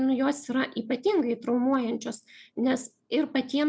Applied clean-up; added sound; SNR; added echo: none; none; none; none.